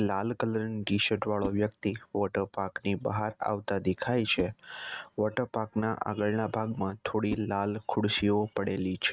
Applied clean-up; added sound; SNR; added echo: neural mask model RNNoise.